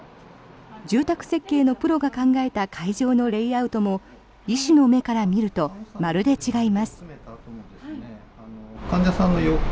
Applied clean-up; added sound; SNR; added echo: none; none; none; none.